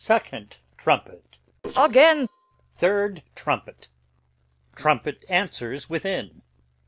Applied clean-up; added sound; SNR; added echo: neural separator model SepFormer DNS4.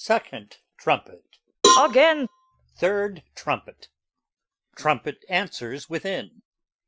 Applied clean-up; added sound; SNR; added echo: classical method Wiener filter.